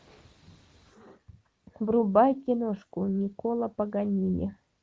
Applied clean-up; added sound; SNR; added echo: none; none; none; none.